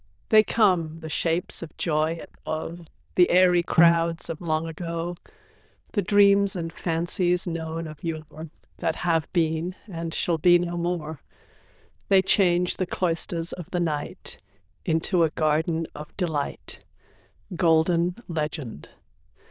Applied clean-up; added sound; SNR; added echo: neural diffusion model UNIVERSE++.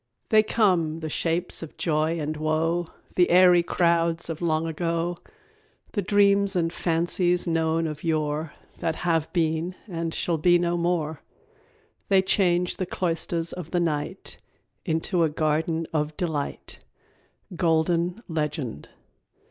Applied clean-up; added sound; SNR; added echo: neural mask model Resemble Enhance denoiser.